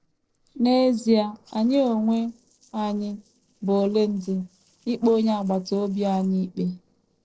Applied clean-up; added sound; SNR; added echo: neural separator model SepFormer DNS4.